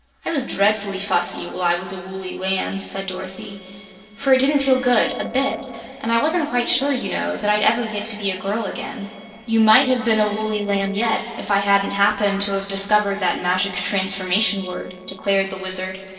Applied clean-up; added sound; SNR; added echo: neural separator model SepFormer DNS4.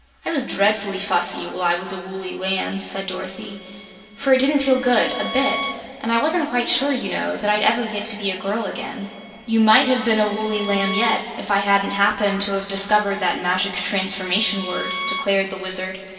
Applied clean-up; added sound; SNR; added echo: none; Bowed string instrument; 12 dB; reverberation time 2.4 s.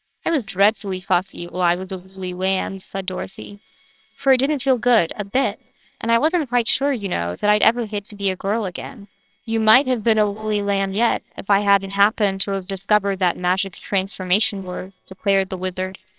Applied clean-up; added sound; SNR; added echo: neural separator model SepFormer WHAMR!.